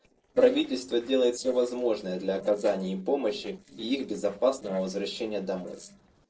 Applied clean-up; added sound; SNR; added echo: neural separator model SepFormer DNS4.